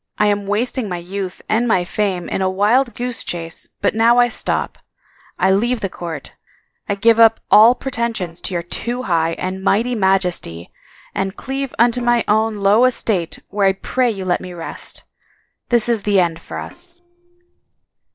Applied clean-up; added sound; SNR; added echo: neural separator model SepFormer DNS4.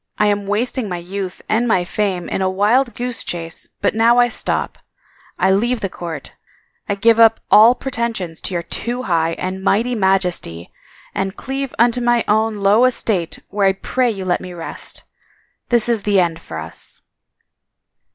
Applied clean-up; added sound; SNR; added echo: none; none; none; none.